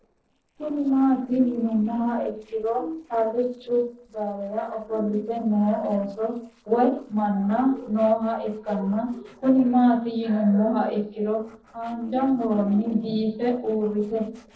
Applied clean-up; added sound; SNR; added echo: neural separator model SepFormer DNS4.